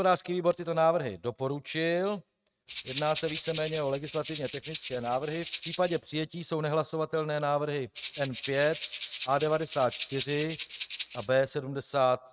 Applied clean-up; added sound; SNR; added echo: neural mask model RNNoise.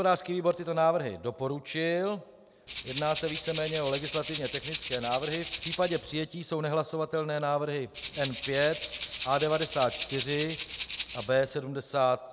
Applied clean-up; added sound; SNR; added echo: none; Rattle (instrument); 8 dB; none.